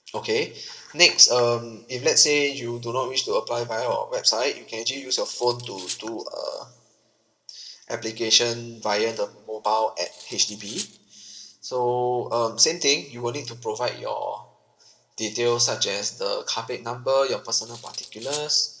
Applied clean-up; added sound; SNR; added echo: none; Cutlery, silverware; 14 dB; reverberation time 0.2 s.